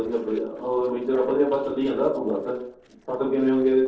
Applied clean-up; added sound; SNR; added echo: neural separator model SepFormer DNS4.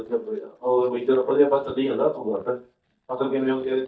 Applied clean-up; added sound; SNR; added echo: neural mask model DeepFilterNet 3.